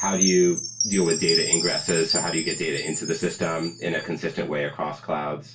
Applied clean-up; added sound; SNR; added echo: none; Chime; 3 dB; reverberation time 0.2 s.